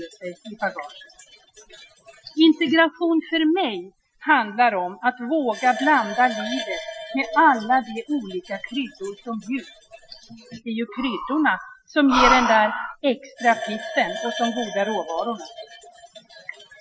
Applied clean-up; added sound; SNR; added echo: classical method Wiener filter.